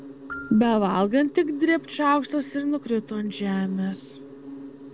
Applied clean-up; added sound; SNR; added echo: none; Marimba, xylophone + Insect; 16 dB; none.